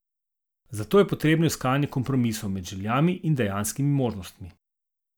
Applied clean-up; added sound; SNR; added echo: none; none; none; none.